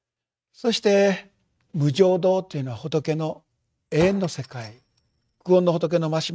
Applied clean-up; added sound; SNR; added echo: neural mask model RNNoise.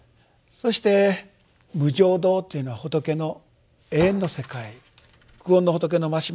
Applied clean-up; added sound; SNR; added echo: none; Chink, clink; 16 dB; none.